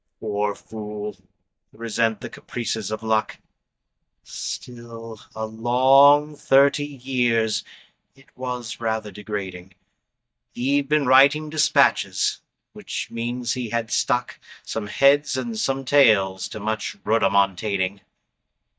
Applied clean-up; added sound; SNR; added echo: neural mask model DeepFilterNet 3.